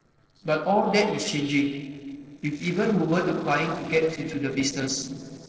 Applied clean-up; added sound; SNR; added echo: neural separator model SepFormer DNS4.